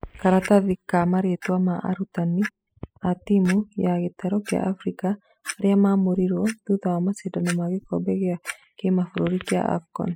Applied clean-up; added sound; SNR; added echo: classical method spectral subtraction.